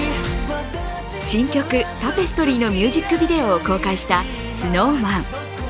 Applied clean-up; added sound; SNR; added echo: none; none; none; none.